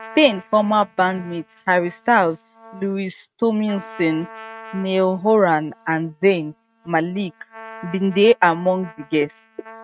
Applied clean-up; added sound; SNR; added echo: neural mask model RNNoise.